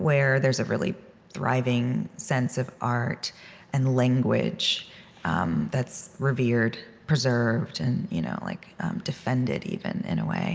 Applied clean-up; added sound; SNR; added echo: none; none; none; none.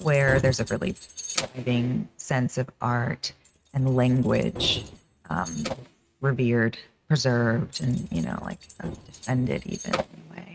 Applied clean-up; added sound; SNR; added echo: neural mask model RNNoise.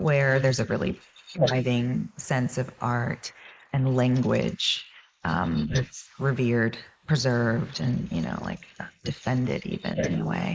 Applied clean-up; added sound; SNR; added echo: neural mask model Resemble Enhance denoiser.